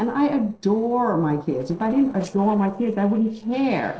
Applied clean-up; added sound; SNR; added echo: neural separator model SepFormer DNS4.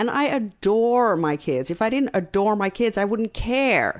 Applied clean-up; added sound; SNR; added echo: none; none; none; none.